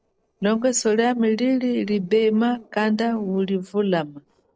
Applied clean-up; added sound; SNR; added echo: neural separator model SepFormer DNS4.